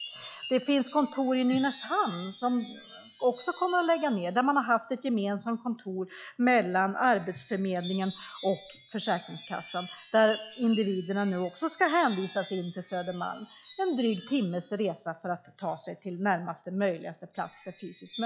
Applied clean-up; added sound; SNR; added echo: classical method log-MMSE.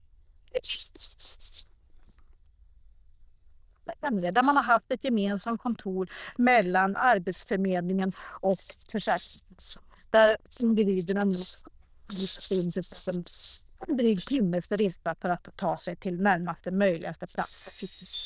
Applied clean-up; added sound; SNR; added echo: neural diffusion model UNIVERSE++.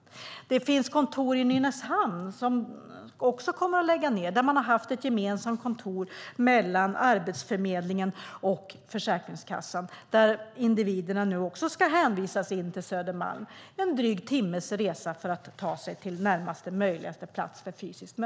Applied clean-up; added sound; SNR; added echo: none; none; none; none.